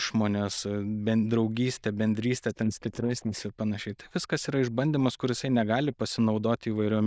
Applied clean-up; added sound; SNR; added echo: neural diffusion model UNIVERSE++.